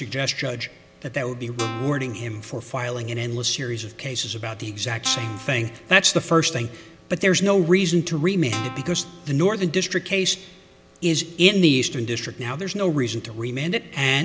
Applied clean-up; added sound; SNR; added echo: none; Guitar; 13 dB; none.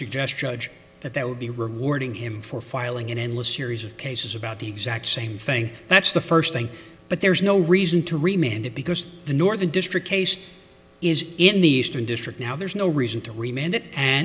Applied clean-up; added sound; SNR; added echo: none; none; none; none.